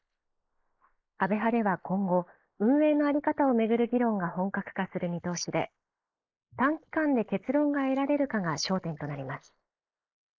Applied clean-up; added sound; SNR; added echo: neural mask model Resemble Enhance denoiser.